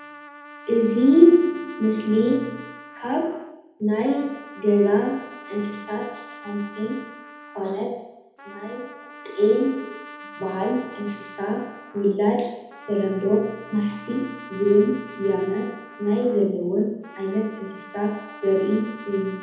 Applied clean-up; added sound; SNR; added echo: none; Trumpet; 18 dB; reverberation time 0.8 s.